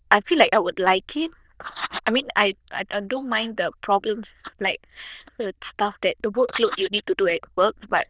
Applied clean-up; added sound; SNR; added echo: neural diffusion model UNIVERSE++.